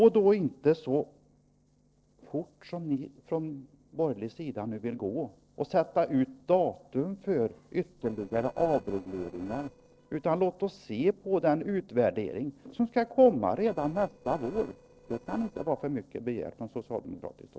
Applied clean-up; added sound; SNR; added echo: neural separator model SepFormer DNS4.